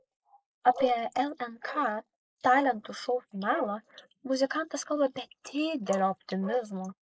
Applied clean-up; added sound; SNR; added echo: neural mask model Resemble Enhance denoiser.